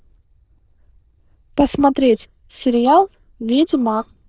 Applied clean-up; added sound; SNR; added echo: neural diffusion model UNIVERSE++.